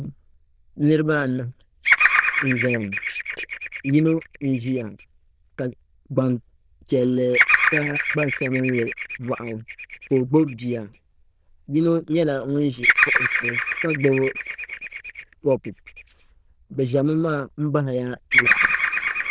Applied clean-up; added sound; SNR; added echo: neural diffusion model UNIVERSE++.